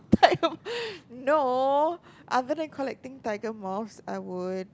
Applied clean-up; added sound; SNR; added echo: none; none; none; none.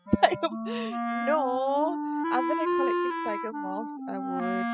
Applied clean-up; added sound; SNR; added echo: classical method spectral subtraction.